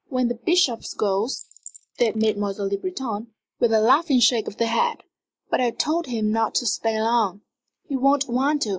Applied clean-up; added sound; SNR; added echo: neural mask model Resemble Enhance denoiser.